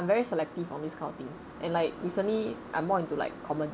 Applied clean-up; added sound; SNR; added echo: none; none; none; none.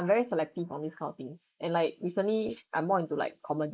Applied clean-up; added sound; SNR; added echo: neural mask model Resemble Enhance denoiser.